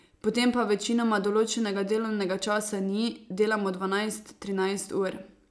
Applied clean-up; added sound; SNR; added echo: none; none; none; none.